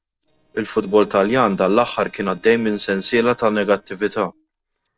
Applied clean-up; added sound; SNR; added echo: neural separator model SepFormer DNS4.